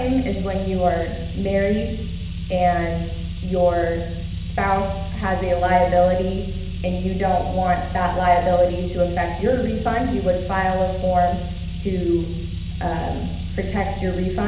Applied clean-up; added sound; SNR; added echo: none; Car; 5 dB; reverberation time 0.8 s.